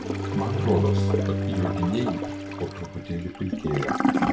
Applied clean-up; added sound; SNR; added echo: none; Toilet flush / Gurgling + Bowed string instrument; -3 dB; none.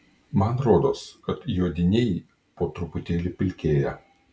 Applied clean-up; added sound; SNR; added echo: none; none; none; none.